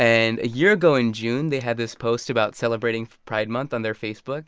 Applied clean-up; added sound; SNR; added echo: none; none; none; none.